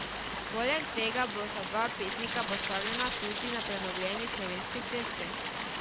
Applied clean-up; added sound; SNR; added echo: none; Rattle (instrument) + Stream; -5 dB; none.